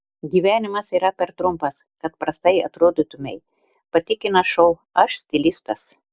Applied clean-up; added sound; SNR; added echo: none; none; none; none.